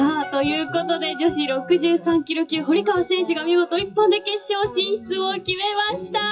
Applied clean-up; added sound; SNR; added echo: classical method WPE with log-MMSE.